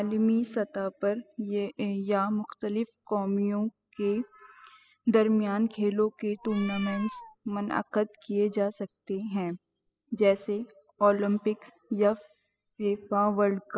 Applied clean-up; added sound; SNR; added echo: classical method spectral subtraction.